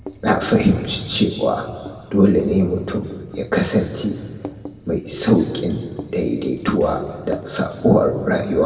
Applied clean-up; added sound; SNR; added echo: none; Writing; 19 dB; reverberation time 1.6 s.